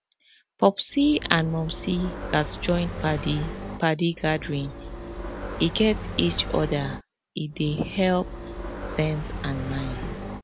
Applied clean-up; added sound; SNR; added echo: none; Motorcycle; 8 dB; none.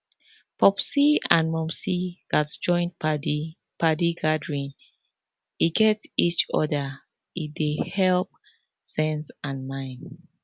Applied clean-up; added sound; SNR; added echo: none; none; none; none.